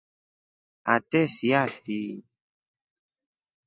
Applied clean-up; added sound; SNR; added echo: neural mask model DeepFilterNet 3.